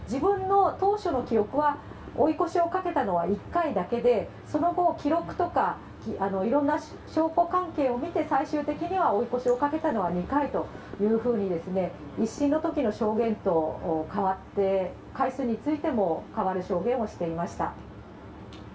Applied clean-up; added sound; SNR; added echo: none; Knock / Wood; 20 dB; reverberation time 0.3 s.